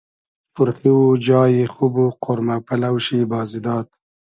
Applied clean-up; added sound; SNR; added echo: neural mask model DeepFilterNet 3.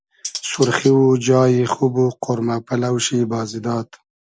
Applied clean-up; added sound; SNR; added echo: neural mask model Resemble Enhance denoiser.